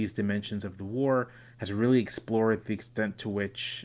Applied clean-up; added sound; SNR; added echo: none; none; none; none.